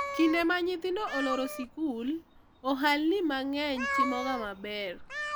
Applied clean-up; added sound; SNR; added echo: none; Meow; 7 dB; none.